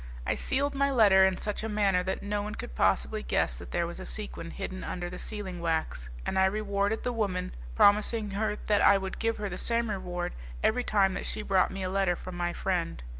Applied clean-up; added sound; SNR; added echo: none; none; none; none.